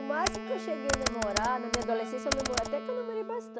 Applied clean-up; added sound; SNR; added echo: none; Wind instrument, woodwind instrument + Computer keyboard; 2 dB; none.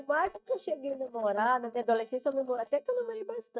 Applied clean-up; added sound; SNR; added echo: neural mask model DeepFilterNet 3.